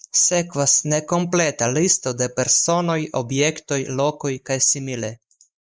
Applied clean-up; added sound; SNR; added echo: neural mask model Resemble Enhance denoiser.